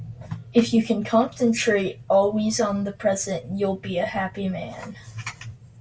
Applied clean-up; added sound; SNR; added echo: none; none; none; none.